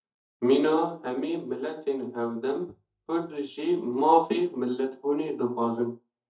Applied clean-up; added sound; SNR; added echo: neural mask model DeepFilterNet 3.